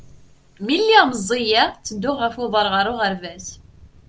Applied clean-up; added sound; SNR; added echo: none; none; none; none.